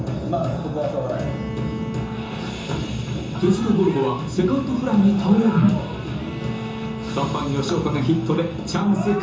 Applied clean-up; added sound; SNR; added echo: none; Bowed string instrument; 15 dB; reverberation time 0.6 s.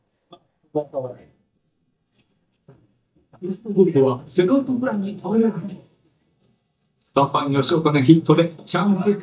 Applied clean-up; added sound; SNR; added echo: neural mask model DeepFilterNet 3.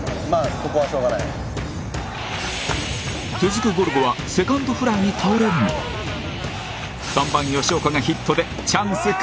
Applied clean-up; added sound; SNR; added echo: none; none; none; none.